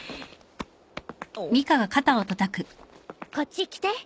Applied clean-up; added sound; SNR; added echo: none; none; none; none.